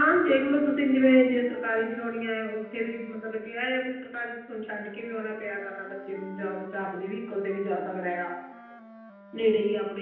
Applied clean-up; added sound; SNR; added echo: none; Wind instrument, woodwind instrument; 20 dB; reverberation time 0.9 s.